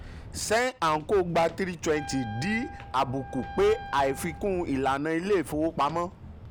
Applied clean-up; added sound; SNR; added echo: none; Wind instrument, woodwind instrument + Walk, footsteps; 14 dB; none.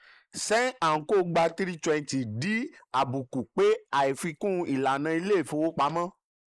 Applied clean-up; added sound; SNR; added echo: neural mask model Resemble Enhance denoiser.